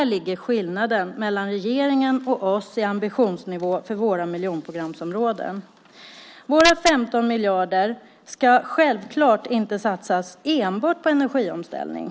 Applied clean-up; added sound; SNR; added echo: none; none; none; none.